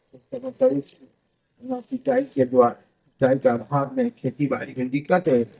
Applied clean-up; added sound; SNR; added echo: neural mask model DeepFilterNet 3.